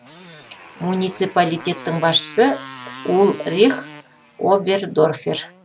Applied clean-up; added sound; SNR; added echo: none; Motorcycle; 19 dB; none.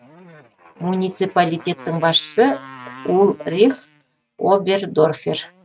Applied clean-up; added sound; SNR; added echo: neural mask model RNNoise.